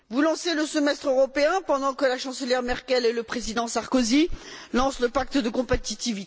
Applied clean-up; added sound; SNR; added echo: none; Walk, footsteps; 16 dB; none.